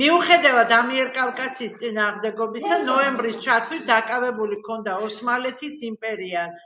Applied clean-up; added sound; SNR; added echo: none; none; none; none.